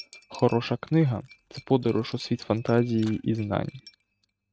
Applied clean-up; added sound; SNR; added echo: neural mask model RNNoise.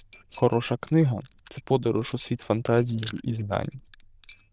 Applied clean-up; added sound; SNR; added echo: neural diffusion model UNIVERSE++.